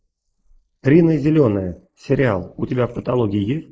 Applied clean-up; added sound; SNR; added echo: neural mask model Resemble Enhance denoiser.